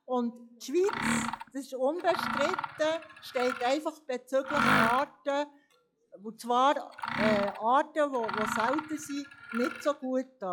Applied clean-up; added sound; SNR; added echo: classical method log-MMSE.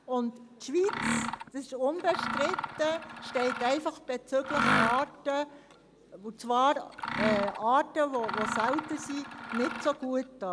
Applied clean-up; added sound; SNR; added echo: none; Mechanisms; 4 dB; none.